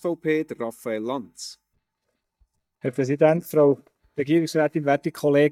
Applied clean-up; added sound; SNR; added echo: neural mask model DeepFilterNet 3.